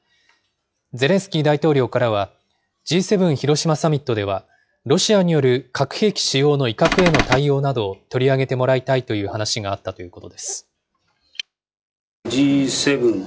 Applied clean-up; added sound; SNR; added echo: classical method log-MMSE.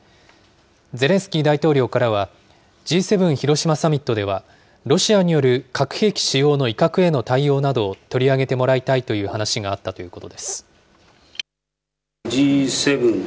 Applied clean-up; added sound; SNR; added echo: none; none; none; none.